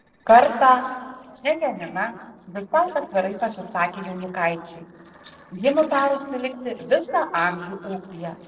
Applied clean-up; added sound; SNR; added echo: neural separator model SepFormer DNS4.